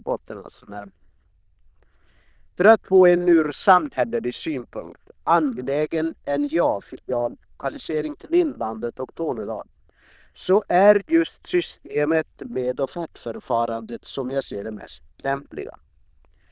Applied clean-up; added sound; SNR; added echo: neural diffusion model UNIVERSE++.